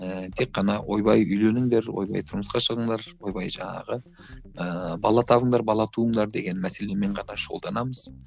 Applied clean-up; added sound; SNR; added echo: none; none; none; none.